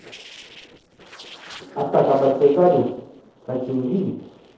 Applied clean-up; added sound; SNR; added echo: neural separator model SepFormer DNS4.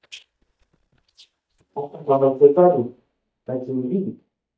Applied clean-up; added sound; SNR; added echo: neural mask model DeepFilterNet 3.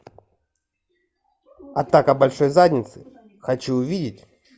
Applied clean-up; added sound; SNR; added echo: none; none; none; none.